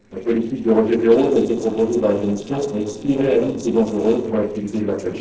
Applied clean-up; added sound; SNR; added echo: neural separator model SepFormer DNS4.